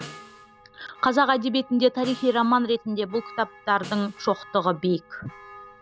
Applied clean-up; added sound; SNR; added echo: none; Snare drum + Church bell; 19 dB; none.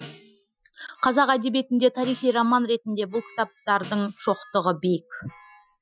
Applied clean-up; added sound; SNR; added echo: classical method Wiener filter.